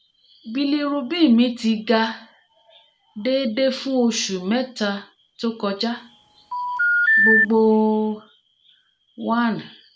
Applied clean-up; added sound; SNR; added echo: none; Telephone; -3 dB; none.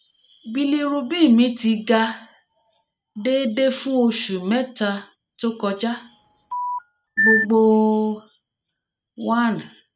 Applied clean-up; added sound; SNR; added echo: neural mask model RNNoise.